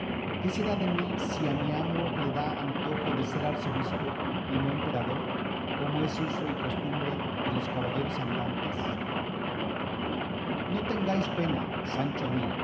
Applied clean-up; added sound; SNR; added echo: none; Rain; -2 dB; reverberation time 0.9 s.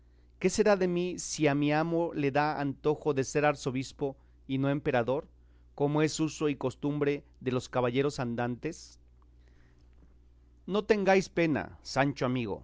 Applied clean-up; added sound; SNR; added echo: none; none; none; none.